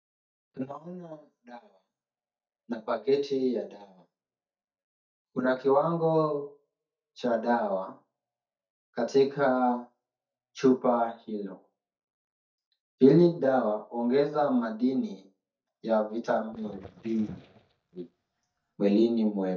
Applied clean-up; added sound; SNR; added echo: neural mask model DeepFilterNet 3.